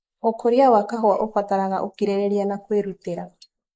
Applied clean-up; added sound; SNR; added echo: neural mask model Resemble Enhance denoiser.